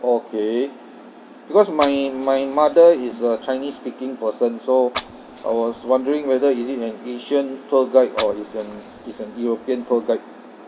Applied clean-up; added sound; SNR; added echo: none; Fire; 17 dB; none.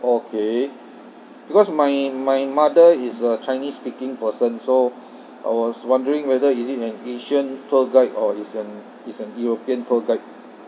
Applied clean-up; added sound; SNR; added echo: none; none; none; none.